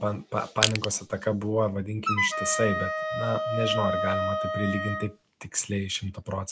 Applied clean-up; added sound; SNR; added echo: none; Wind instrument, woodwind instrument + Crushing; 0 dB; none.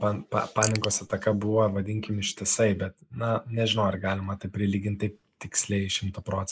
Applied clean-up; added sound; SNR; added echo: neural mask model Resemble Enhance denoiser.